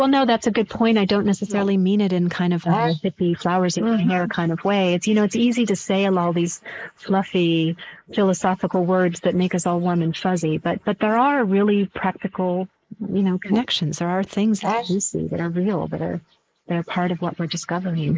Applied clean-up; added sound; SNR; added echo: neural mask model Resemble Enhance denoiser.